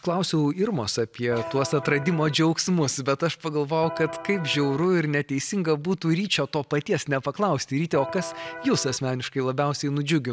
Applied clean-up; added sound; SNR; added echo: none; Electric guitar; 11 dB; none.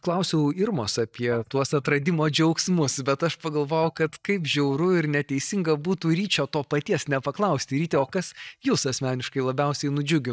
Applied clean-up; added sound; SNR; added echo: neural mask model DeepFilterNet 3.